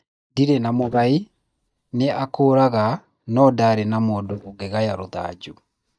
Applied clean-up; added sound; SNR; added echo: neural mask model DeepFilterNet 3.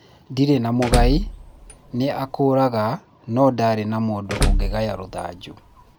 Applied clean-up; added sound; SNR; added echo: none; Door / Car; 2 dB; none.